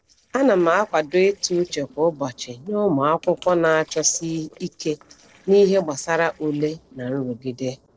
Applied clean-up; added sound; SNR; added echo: neural separator model SepFormer DNS4.